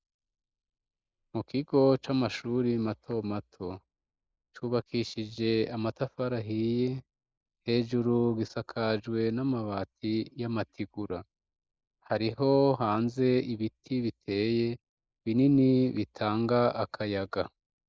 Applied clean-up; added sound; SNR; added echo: neural mask model Resemble Enhance denoiser.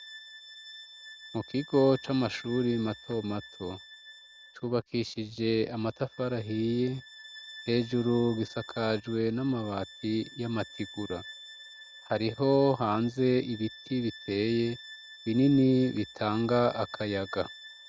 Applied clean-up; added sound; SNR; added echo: none; Bowed string instrument; 18 dB; none.